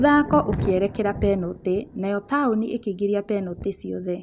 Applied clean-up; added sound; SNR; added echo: none; Thunder; 11 dB; none.